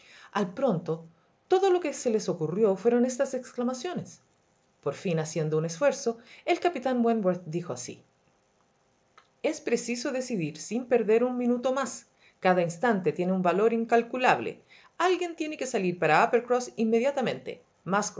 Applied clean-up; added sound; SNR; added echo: none; none; none; none.